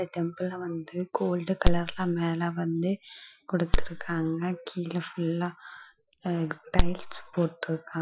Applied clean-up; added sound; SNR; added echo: classical method Wiener filter.